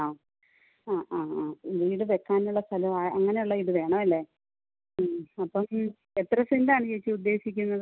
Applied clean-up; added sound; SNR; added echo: none; none; none; none.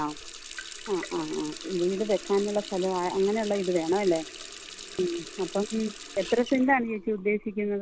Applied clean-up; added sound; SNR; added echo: none; Water tap, faucet; 13 dB; none.